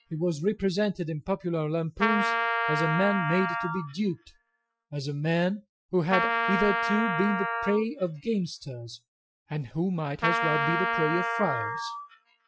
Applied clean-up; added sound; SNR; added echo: classical method Wiener filter.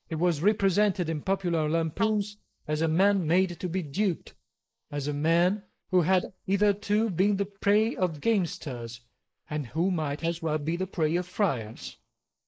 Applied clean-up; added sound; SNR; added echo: neural mask model Resemble Enhance denoiser.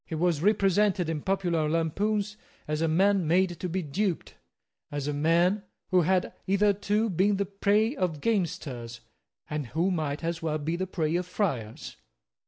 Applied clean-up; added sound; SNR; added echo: none; none; none; none.